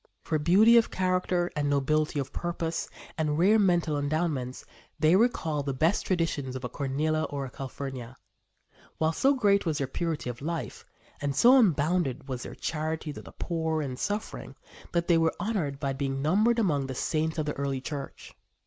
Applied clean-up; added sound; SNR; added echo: none; none; none; none.